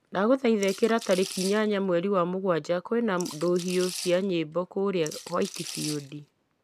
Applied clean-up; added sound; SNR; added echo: none; Rattle / Rattle (instrument); 13 dB; none.